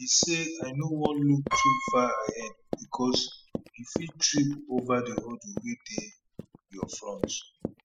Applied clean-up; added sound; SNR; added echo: classical method spectral subtraction.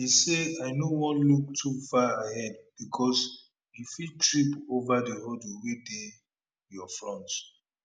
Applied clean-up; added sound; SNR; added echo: none; none; none; none.